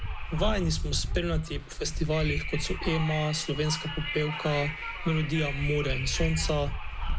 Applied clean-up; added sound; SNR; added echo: none; Wind; 2 dB; none.